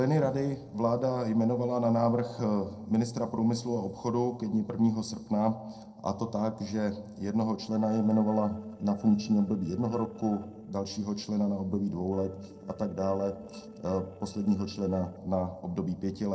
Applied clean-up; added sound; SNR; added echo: neural separator model SepFormer DNS4.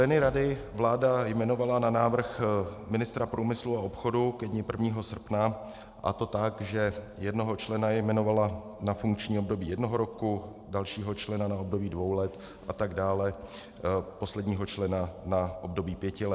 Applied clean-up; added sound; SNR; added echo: none; none; none; none.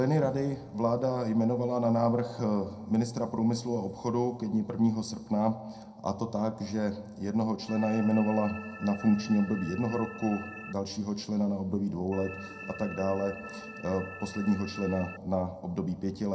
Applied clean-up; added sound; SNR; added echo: none; Organ; 15 dB; reverberation time 0.2 s.